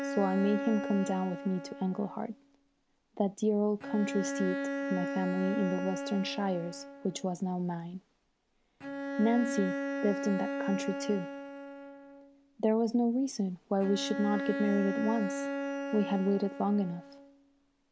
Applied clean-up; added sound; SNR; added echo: none; Bowed string instrument; 6 dB; none.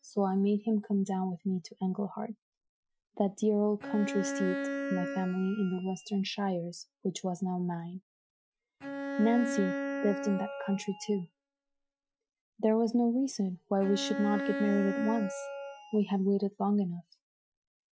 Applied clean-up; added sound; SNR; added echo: classical method Wiener filter.